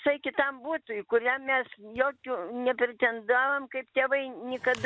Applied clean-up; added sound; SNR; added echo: none; none; none; none.